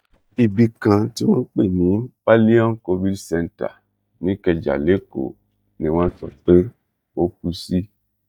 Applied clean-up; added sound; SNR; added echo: neural mask model DeepFilterNet 3.